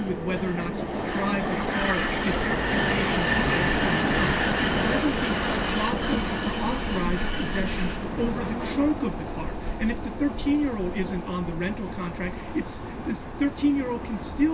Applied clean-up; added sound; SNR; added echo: none; Vehicle; -2 dB; reverberation time 0.1 s.